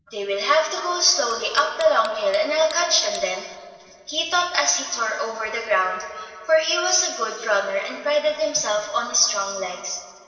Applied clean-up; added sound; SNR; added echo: neural separator model SepFormer DNS4.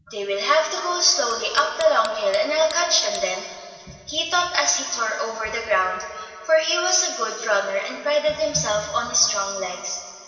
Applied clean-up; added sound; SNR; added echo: none; Tick; 19 dB; reverberation time 2.6 s.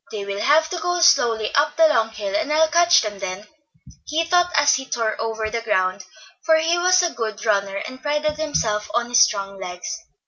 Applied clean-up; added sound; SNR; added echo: none; none; none; none.